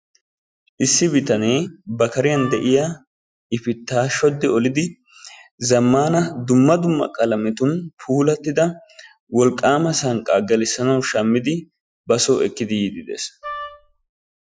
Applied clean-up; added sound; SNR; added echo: classical method Wiener filter.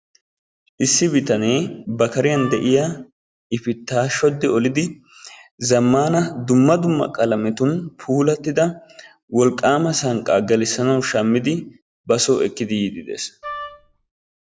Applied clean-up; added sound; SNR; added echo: none; Wind instrument, woodwind instrument; 13 dB; none.